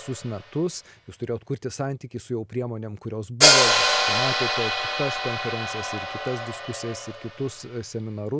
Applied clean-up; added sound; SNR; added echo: none; Hi-hat; -5 dB; none.